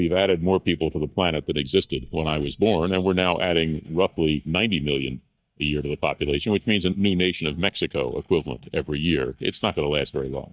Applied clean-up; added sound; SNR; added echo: neural mask model DeepFilterNet 3.